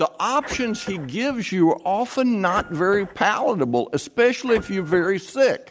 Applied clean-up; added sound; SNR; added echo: none; Printer; 16 dB; none.